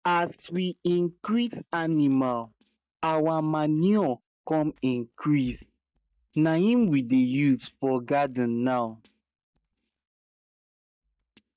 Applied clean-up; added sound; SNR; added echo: neural mask model DeepFilterNet 3.